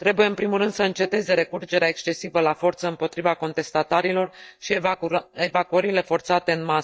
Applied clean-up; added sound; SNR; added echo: neural mask model DeepFilterNet 3.